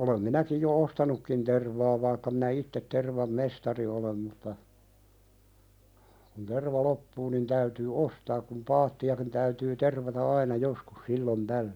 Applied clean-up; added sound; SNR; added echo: none; none; none; none.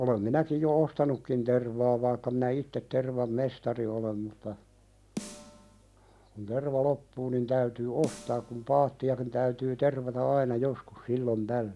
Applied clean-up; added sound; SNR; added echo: none; Snare drum; 17 dB; none.